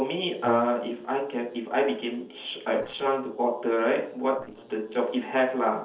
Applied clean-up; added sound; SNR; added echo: neural separator model SepFormer DNS4.